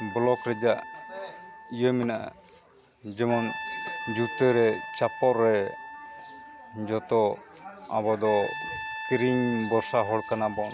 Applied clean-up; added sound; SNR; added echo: none; Trumpet; 11 dB; none.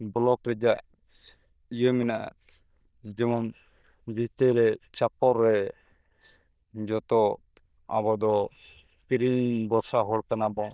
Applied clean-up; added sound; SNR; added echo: neural diffusion model UNIVERSE++.